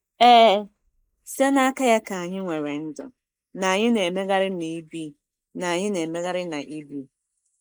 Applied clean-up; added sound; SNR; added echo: neural mask model Resemble Enhance denoiser.